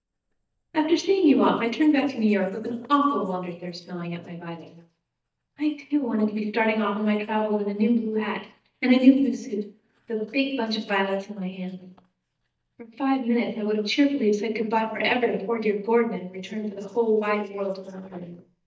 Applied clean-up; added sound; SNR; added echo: neural mask model DeepFilterNet 3.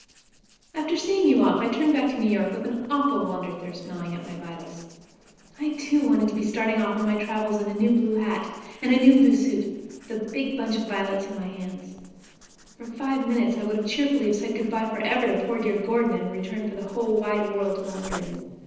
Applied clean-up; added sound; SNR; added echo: neural separator model SepFormer DNS4.